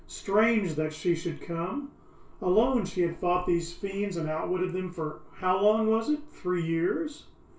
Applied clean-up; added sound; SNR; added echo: none; none; none; reverberation time 0.3 s.